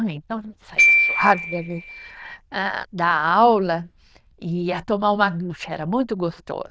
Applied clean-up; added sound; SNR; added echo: neural diffusion model UNIVERSE++.